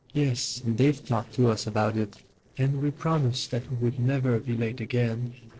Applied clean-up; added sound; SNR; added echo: neural separator model SepFormer DNS4.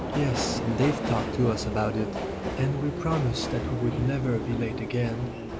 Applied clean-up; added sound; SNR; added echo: none; Subway, metro, underground; 3 dB; none.